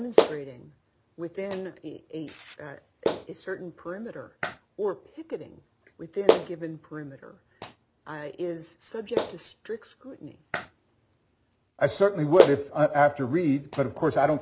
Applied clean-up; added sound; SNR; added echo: none; Clapping; 3 dB; none.